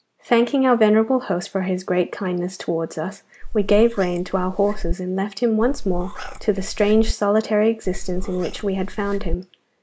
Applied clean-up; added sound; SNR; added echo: neural mask model Resemble Enhance denoiser.